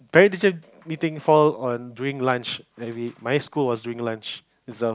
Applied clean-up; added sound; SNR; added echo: none; none; none; none.